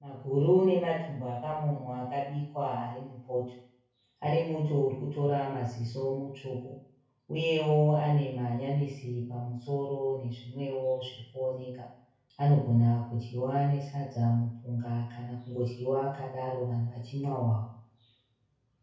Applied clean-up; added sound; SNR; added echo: none; none; none; reverberation time 0.6 s.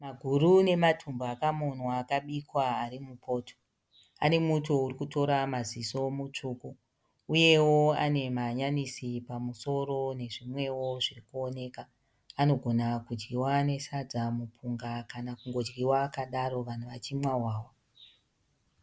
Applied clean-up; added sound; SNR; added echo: none; none; none; none.